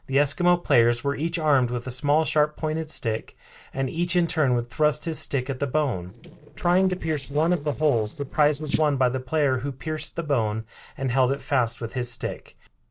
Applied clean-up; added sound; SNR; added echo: neural separator model SepFormer DNS4.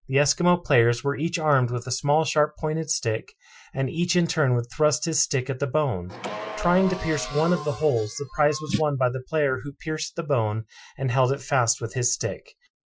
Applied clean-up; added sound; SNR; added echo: classical method Wiener filter.